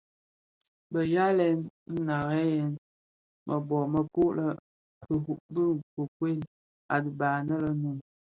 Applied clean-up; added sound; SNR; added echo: none; none; none; none.